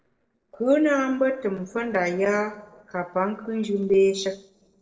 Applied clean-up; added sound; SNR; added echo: neural separator model SepFormer DNS4.